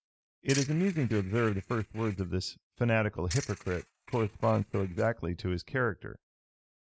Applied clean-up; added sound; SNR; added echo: neural mask model RNNoise.